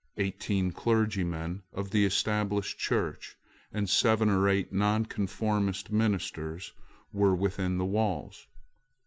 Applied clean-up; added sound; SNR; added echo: none; none; none; none.